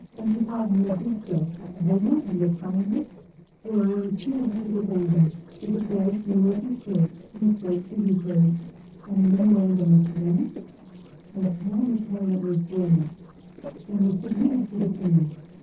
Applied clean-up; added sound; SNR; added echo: neural separator model SepFormer DNS4.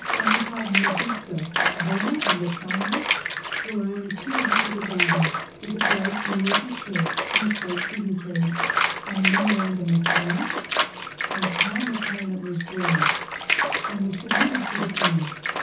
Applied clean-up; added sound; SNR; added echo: none; Bathtub (filling or washing) / Water; -2 dB; reverberation time 0.6 s.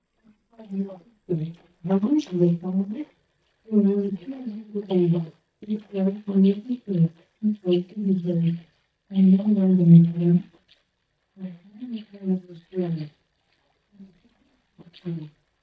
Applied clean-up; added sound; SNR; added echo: neural mask model DeepFilterNet 3.